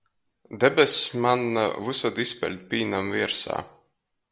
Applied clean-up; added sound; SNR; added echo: none; none; none; none.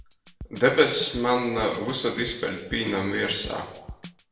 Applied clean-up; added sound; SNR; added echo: none; Drum kit; 17 dB; reverberation time 0.8 s.